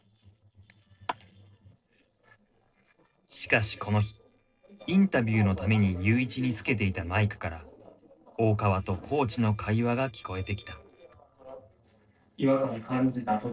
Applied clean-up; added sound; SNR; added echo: neural separator model SepFormer DNS4.